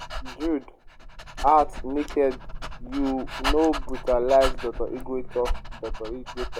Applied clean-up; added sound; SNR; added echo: none; Dog; 5 dB; none.